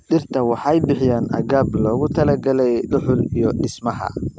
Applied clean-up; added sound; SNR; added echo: none; none; none; none.